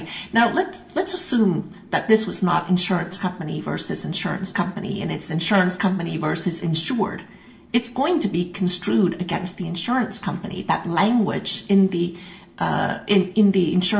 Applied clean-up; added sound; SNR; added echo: none; none; none; reverberation time 0.5 s.